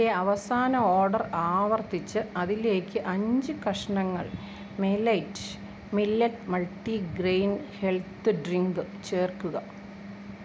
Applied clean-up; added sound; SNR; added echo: none; none; none; none.